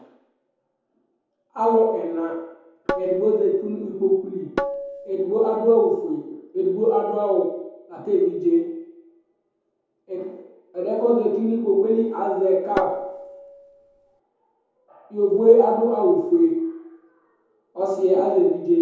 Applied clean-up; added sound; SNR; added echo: none; Tabla; 9 dB; reverberation time 0.9 s.